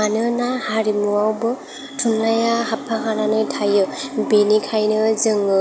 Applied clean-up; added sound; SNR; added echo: none; none; none; none.